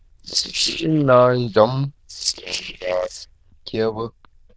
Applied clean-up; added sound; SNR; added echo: neural diffusion model UNIVERSE++.